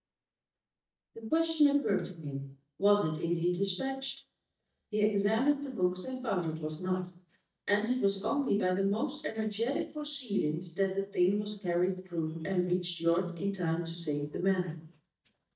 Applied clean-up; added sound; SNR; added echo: neural mask model DeepFilterNet 3.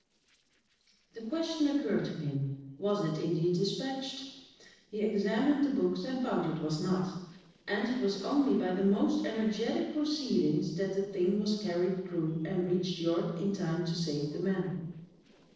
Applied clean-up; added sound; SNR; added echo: neural separator model SepFormer DNS4.